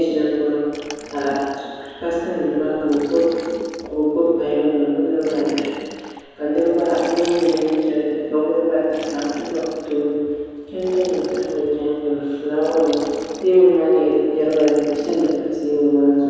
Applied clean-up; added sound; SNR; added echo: none; Liquid; 20 dB; reverberation time 1.9 s.